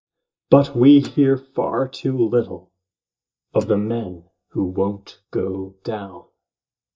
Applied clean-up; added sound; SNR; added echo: neural mask model DeepFilterNet 3.